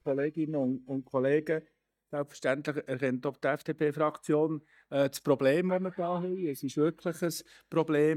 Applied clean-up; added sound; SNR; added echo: neural mask model DeepFilterNet 3.